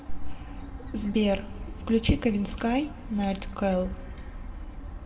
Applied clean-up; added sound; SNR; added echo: none; none; none; reverberation time 1.0 s.